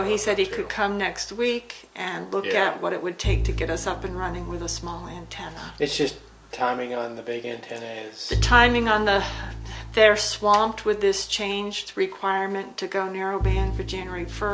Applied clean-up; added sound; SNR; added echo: none; Bowed string instrument; 8 dB; none.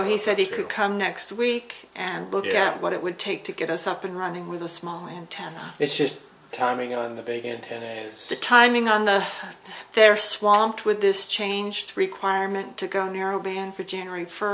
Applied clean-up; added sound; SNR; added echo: none; none; none; none.